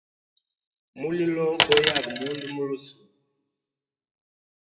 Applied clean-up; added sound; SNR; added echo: classical method WPE with log-MMSE.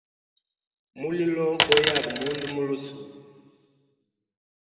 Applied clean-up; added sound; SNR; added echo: none; Coin (dropping); -4 dB; reverberation time 2.1 s.